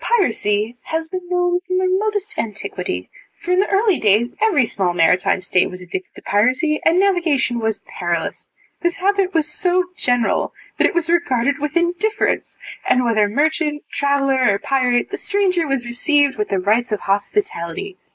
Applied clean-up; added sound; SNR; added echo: neural mask model Resemble Enhance denoiser.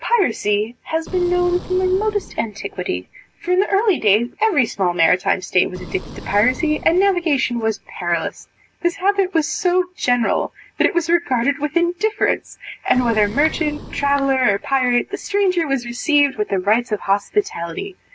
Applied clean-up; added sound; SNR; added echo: none; Boom; 16 dB; none.